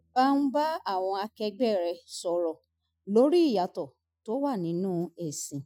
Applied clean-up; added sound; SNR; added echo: classical method Wiener filter.